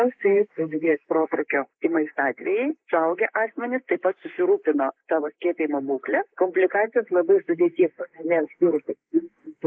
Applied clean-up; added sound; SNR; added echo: neural mask model Resemble Enhance denoiser.